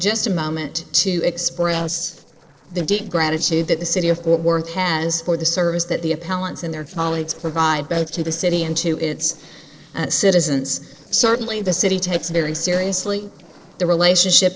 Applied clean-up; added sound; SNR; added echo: neural separator model SepFormer DNS4.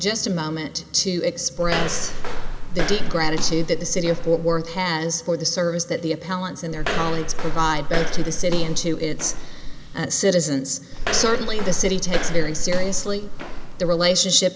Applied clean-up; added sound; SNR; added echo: none; Walk, footsteps; -2 dB; none.